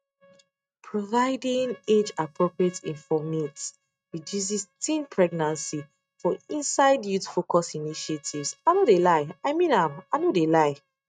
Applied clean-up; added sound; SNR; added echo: neural mask model RNNoise.